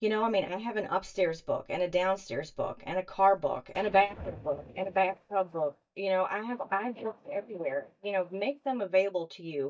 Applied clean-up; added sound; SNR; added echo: neural mask model DeepFilterNet 3.